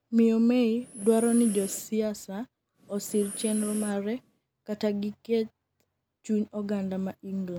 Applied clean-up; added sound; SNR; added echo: none; Breathing; 13 dB; none.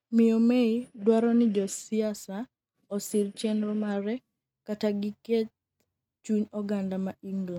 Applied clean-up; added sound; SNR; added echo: neural mask model RNNoise.